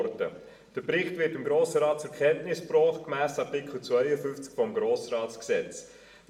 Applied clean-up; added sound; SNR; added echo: none; none; none; reverberation time 0.7 s.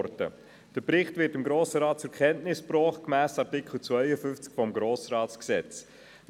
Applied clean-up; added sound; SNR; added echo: none; none; none; none.